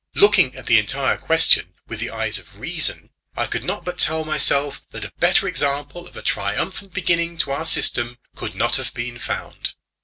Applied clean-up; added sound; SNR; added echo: none; none; none; none.